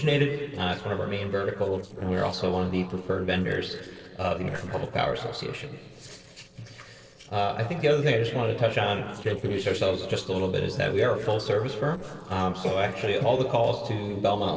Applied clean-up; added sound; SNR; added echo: neural separator model SepFormer DNS4.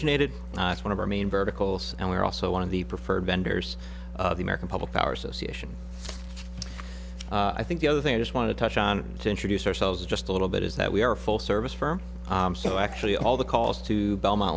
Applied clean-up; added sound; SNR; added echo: none; none; none; none.